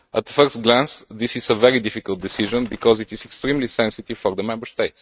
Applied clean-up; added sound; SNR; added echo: neural mask model RNNoise.